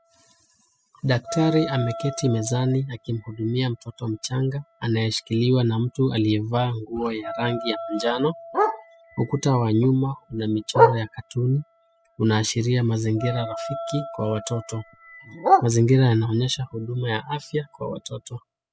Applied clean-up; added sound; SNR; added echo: classical method spectral subtraction.